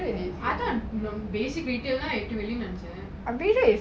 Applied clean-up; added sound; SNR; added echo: none; none; none; none.